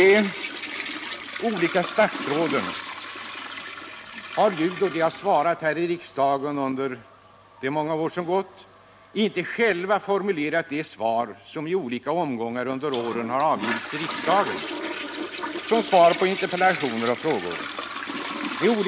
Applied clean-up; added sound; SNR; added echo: none; Toilet flush; 10 dB; none.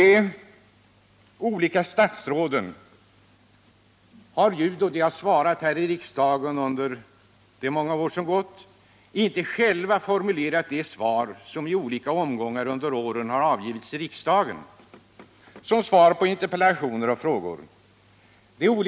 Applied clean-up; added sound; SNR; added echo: none; none; none; none.